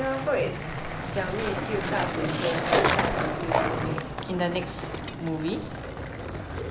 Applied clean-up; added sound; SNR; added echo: none; Skateboard; -2 dB; none.